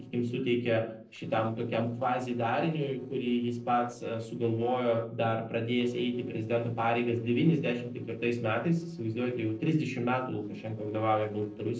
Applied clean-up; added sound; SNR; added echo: neural separator model SepFormer DNS4.